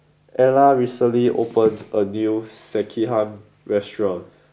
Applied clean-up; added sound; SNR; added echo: none; none; none; none.